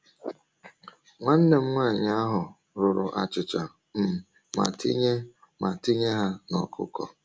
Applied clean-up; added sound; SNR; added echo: none; none; none; none.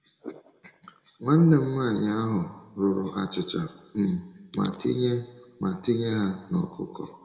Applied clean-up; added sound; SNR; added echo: none; none; none; reverberation time 1.1 s.